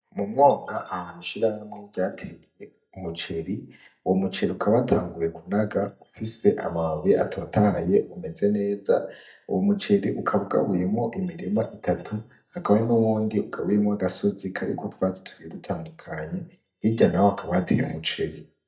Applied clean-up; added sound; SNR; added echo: neural mask model DeepFilterNet 3.